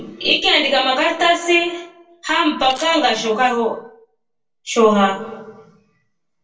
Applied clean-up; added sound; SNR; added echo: neural separator model SepFormer DNS4.